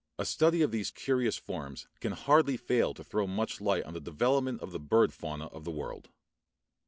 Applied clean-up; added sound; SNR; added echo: none; none; none; none.